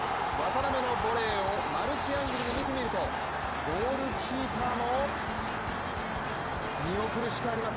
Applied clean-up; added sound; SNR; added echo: none; none; none; none.